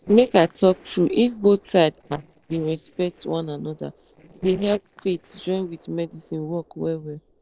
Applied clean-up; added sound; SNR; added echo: neural separator model SepFormer DNS4.